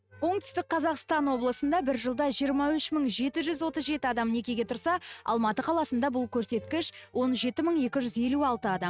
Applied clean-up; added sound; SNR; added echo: neural mask model RNNoise.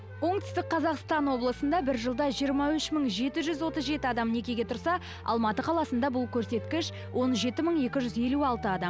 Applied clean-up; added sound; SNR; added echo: none; Wind instrument, woodwind instrument; 19 dB; none.